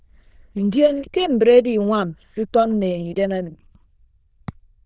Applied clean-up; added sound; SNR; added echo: neural diffusion model UNIVERSE++.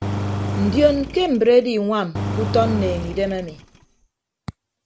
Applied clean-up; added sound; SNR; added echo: none; Engine; 6 dB; none.